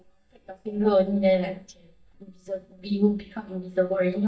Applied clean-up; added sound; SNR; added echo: neural mask model DeepFilterNet 3.